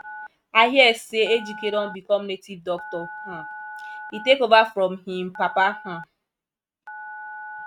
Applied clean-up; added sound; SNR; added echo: neural mask model RNNoise.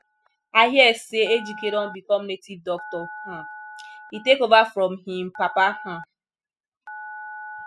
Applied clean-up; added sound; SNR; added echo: classical method spectral subtraction.